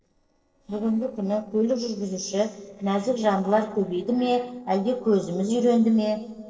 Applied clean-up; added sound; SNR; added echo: neural separator model SepFormer DNS4.